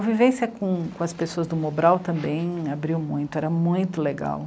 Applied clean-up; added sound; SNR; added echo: none; none; none; none.